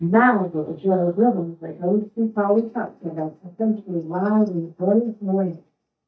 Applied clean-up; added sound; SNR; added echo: neural mask model DeepFilterNet 3.